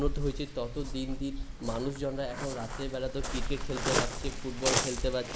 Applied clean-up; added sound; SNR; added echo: none; Waves, surf; -1 dB; none.